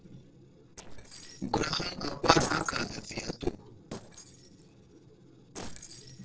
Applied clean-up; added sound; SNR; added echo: neural separator model SepFormer DNS4.